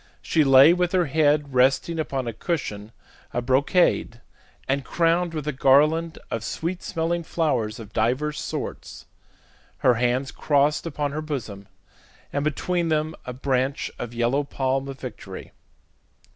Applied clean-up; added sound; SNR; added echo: none; none; none; none.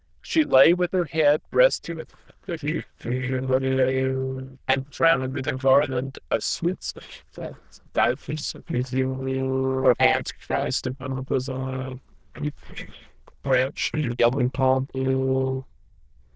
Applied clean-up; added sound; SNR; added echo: neural diffusion model UNIVERSE++.